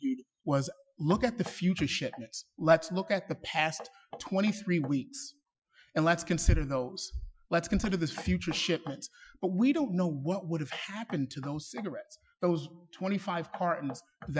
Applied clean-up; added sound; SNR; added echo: classical method Wiener filter.